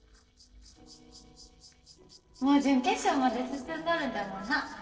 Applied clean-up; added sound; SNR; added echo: neural separator model SepFormer DNS4.